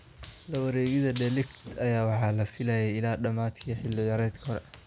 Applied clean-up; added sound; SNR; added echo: none; Run; 19 dB; none.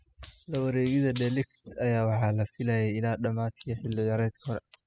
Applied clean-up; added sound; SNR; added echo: classical method spectral subtraction.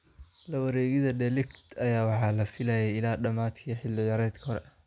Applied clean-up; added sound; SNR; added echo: none; none; none; none.